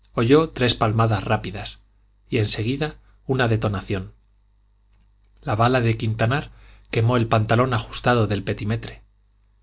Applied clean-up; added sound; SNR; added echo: none; none; none; none.